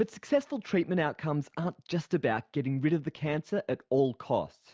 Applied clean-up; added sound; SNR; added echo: none; none; none; none.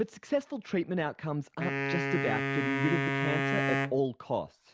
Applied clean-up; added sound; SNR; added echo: none; Wind instrument, woodwind instrument; 0 dB; none.